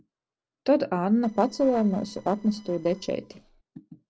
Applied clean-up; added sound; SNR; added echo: neural separator model SepFormer DNS4.